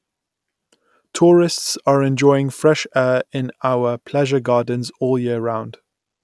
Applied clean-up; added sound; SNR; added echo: none; none; none; none.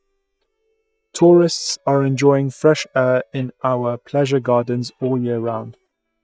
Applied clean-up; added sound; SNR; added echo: neural mask model DeepFilterNet 3.